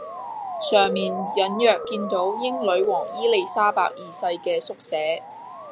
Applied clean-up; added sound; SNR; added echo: none; Motor vehicle (road) / Siren; 8 dB; none.